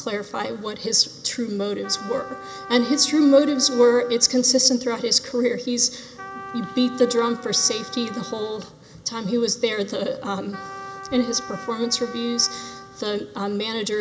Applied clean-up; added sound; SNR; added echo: none; Trumpet; 17 dB; none.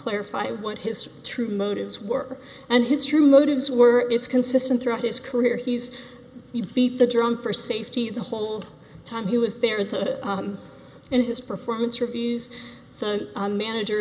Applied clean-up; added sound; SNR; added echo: none; none; none; none.